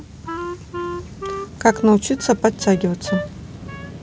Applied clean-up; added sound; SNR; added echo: none; Wind instrument, woodwind instrument; 11 dB; none.